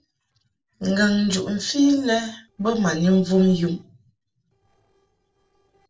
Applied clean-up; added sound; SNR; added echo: neural separator model SepFormer DNS4.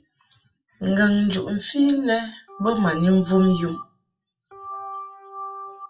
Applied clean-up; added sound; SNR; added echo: classical method WPE with log-MMSE.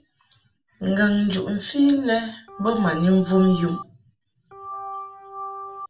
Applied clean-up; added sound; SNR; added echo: none; Organ; 12 dB; reverberation time 0.2 s.